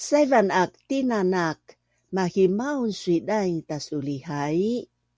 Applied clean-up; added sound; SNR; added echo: none; none; none; none.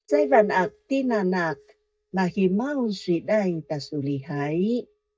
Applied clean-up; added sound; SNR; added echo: neural mask model DeepFilterNet 3.